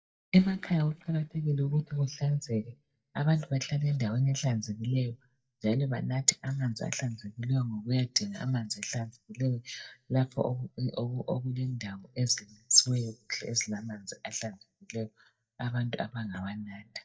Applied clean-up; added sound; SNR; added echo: neural mask model DeepFilterNet 3.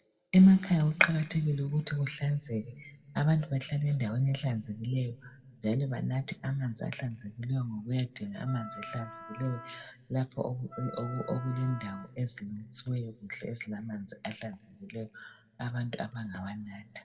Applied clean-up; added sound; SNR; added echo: none; Wind instrument, woodwind instrument; 15 dB; reverberation time 1.1 s.